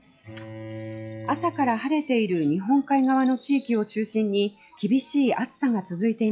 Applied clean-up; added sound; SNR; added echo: classical method log-MMSE.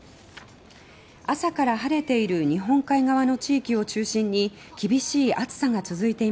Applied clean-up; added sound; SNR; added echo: none; none; none; none.